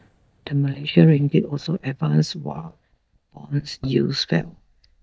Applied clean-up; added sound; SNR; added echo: neural mask model DeepFilterNet 3.